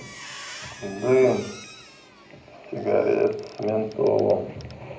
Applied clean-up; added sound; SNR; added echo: none; Squeak; 19 dB; reverberation time 0.5 s.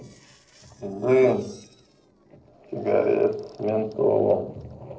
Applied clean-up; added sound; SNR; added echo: neural separator model SepFormer DNS4.